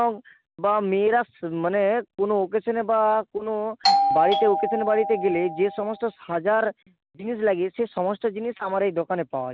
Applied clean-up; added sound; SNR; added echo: none; Doorbell; 0 dB; none.